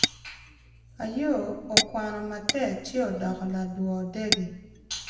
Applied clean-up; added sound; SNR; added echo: none; Tap / Glass; 2 dB; reverberation time 1.0 s.